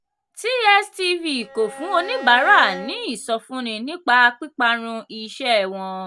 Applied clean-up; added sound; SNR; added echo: none; Bowed string instrument; 14 dB; none.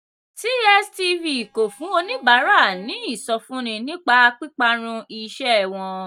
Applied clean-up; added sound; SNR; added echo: neural mask model DeepFilterNet 3.